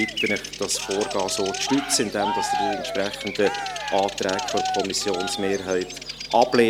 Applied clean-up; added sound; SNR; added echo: none; Cheering + Bird vocalization, bird call, bird song; 5 dB; none.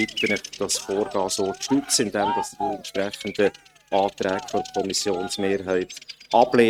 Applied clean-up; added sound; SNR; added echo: neural mask model RNNoise.